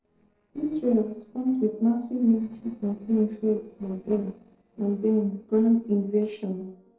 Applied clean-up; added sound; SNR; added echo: neural separator model SepFormer DNS4.